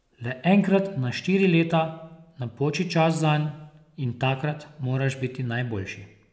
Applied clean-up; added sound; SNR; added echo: none; none; none; none.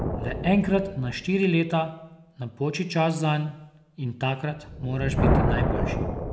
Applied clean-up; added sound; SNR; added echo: none; Thunder; 2 dB; none.